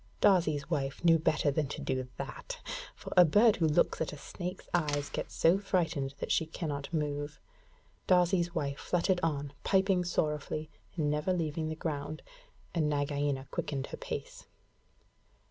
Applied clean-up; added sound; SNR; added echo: none; Door; 16 dB; none.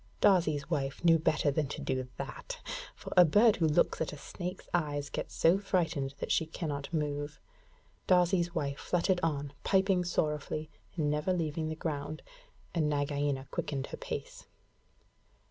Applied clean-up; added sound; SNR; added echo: none; none; none; none.